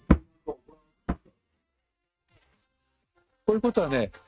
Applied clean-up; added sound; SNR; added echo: neural mask model RNNoise.